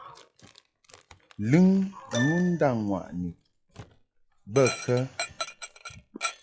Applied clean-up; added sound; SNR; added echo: classical method log-MMSE.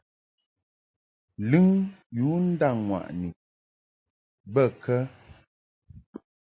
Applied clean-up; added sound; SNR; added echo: none; none; none; none.